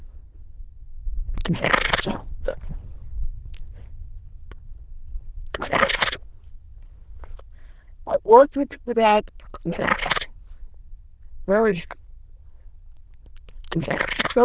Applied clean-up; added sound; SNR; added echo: neural diffusion model UNIVERSE++.